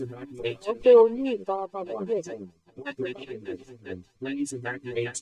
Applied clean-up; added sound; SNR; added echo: neural mask model DeepFilterNet 3.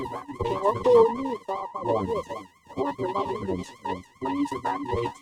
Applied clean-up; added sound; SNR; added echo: neural mask model RNNoise.